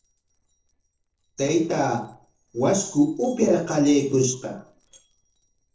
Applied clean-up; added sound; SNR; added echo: neural separator model SepFormer DNS4.